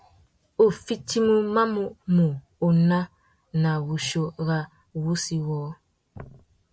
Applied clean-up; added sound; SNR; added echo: none; none; none; none.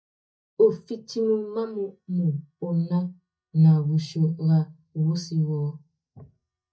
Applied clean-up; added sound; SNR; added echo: neural mask model DeepFilterNet 3.